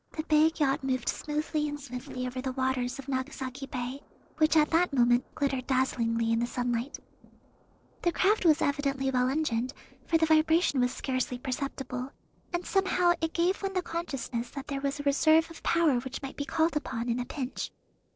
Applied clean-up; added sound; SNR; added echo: neural separator model SepFormer DNS4.